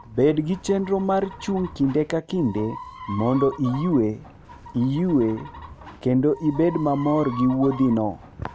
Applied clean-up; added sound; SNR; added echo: none; Chicken, rooster; 16 dB; none.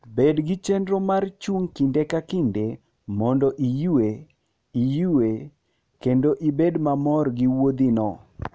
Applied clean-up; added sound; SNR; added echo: none; none; none; none.